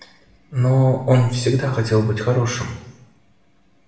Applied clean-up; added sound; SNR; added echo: none; none; none; reverberation time 0.8 s.